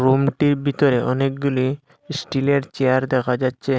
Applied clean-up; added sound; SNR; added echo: none; none; none; none.